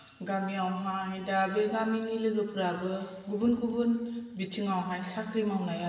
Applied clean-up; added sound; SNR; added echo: none; none; none; reverberation time 1.3 s.